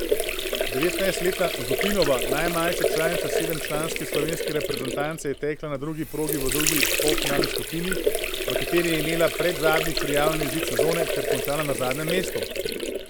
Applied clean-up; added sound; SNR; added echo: none; Sink (filling or washing) / Water; -1 dB; none.